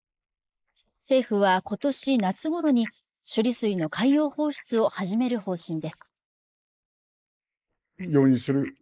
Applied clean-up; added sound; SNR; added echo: neural mask model Resemble Enhance denoiser.